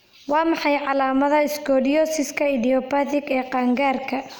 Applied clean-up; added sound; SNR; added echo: none; none; none; none.